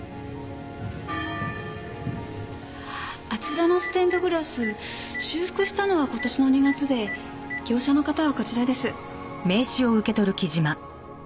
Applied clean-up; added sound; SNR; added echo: none; Telephone; 17 dB; none.